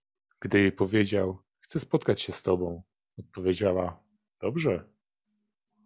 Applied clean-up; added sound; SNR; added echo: none; none; none; none.